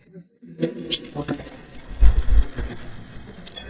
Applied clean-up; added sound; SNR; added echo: neural mask model DeepFilterNet 3.